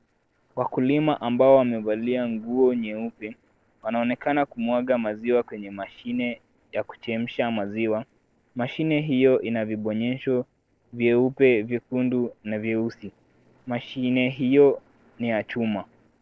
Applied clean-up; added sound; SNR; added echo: neural separator model SepFormer DNS4.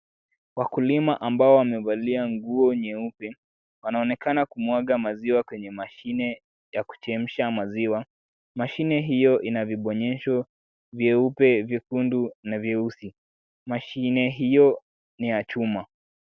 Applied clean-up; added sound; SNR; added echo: none; none; none; none.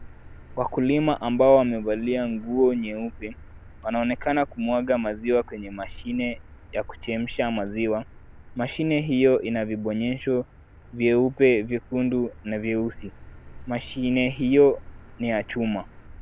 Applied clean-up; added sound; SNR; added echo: none; Motor vehicle (road); 18 dB; none.